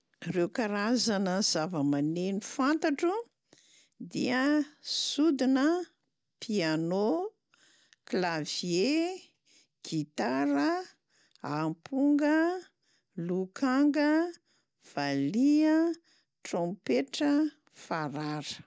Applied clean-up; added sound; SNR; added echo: none; none; none; none.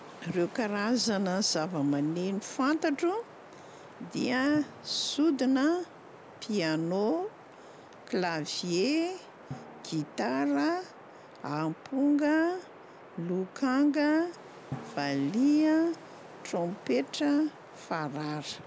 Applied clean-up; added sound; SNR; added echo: none; Wind + Drum; 18 dB; none.